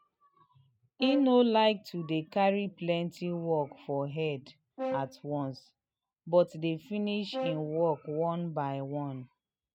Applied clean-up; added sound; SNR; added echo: neural mask model RNNoise.